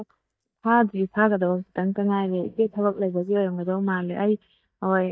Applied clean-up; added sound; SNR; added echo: neural mask model DeepFilterNet 3.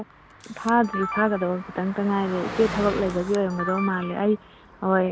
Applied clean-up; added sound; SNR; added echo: none; Car passing by + Camera; 10 dB; none.